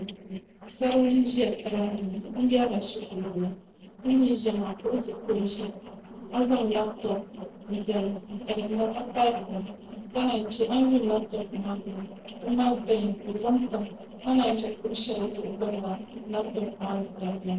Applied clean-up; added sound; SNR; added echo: neural separator model SepFormer DNS4.